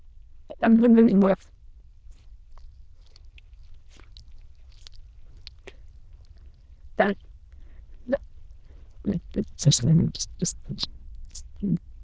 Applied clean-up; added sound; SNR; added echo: neural diffusion model UNIVERSE++.